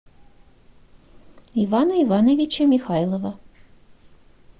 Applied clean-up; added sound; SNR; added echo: none; none; none; none.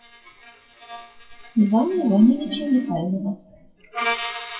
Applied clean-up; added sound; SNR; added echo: classical method WPE with log-MMSE.